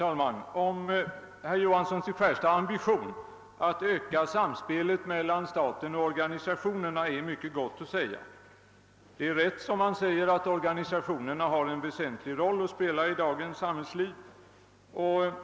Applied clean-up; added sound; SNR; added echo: none; none; none; none.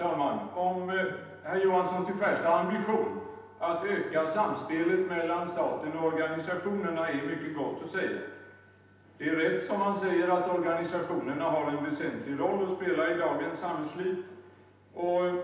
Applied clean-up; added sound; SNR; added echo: none; none; none; reverberation time 0.8 s.